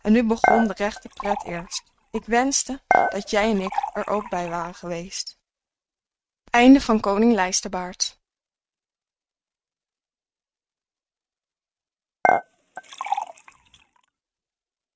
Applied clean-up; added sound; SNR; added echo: neural mask model RNNoise.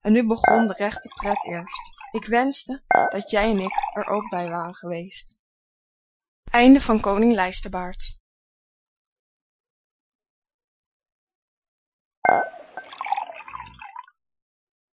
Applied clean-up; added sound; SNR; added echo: classical method Wiener filter.